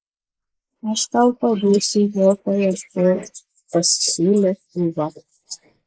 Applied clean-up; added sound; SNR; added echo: neural mask model Resemble Enhance denoiser.